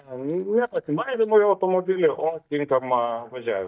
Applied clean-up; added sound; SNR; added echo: neural mask model DeepFilterNet 3.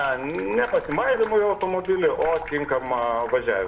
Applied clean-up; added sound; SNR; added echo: none; Sink (filling or washing) / Water tap, faucet; 16 dB; reverberation time 0.8 s.